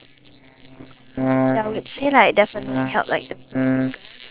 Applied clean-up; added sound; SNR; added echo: neural separator model SepFormer WHAM!.